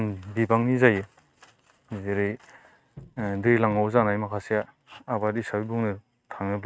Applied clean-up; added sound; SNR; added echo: neural mask model RNNoise.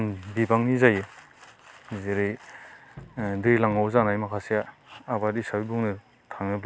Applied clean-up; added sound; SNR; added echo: none; Knock; 19 dB; none.